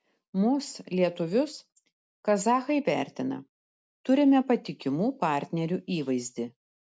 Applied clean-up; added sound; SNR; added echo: none; none; none; none.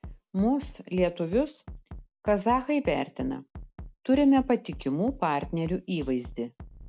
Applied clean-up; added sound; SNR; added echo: none; Bass drum; 17 dB; none.